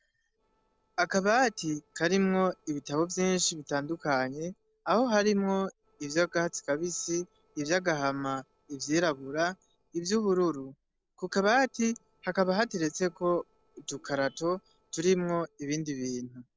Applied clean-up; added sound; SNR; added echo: neural separator model SepFormer DNS4.